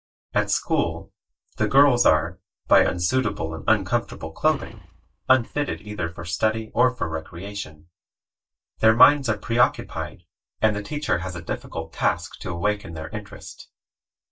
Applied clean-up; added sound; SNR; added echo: neural mask model DeepFilterNet 3.